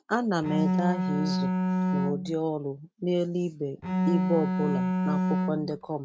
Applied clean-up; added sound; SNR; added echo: neural mask model RNNoise.